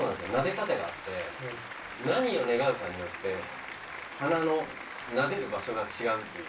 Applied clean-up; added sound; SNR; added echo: none; Applause; 10 dB; reverberation time 0.3 s.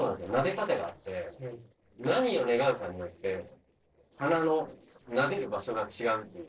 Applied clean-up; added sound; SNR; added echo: neural separator model SepFormer DNS4.